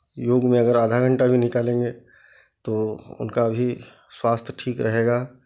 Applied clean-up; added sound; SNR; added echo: none; none; none; none.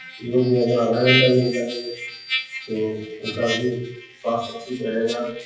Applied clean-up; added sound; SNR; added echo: classical method WPE with log-MMSE.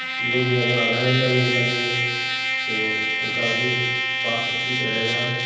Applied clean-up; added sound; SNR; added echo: none; Trumpet; -2 dB; reverberation time 1.1 s.